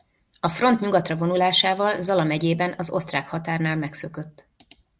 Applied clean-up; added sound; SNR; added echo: none; none; none; none.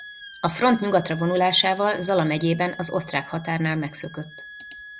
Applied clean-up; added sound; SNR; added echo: none; Wind instrument, woodwind instrument; 19 dB; none.